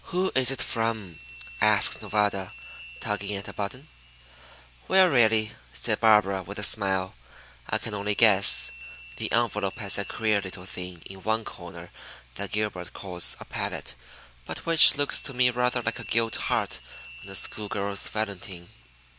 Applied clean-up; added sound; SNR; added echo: none; Bell; 16 dB; none.